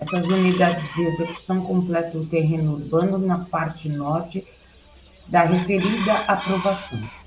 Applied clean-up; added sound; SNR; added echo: none; Chicken, rooster; 14 dB; none.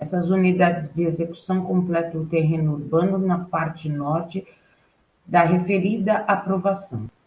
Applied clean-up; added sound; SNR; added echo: none; none; none; none.